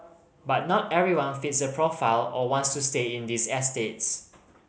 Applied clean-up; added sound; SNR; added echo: none; none; none; none.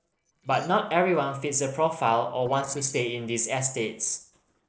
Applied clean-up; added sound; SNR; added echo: neural separator model SepFormer DNS4.